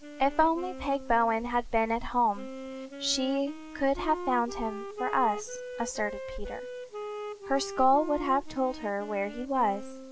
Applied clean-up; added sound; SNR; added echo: none; Wind instrument, woodwind instrument; 11 dB; none.